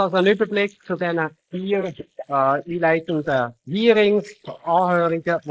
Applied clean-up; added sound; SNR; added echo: neural mask model Resemble Enhance denoiser.